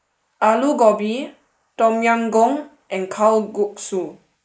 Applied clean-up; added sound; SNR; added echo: neural mask model Resemble Enhance denoiser.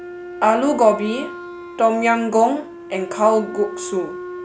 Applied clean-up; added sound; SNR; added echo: none; Wind instrument, woodwind instrument; 13 dB; none.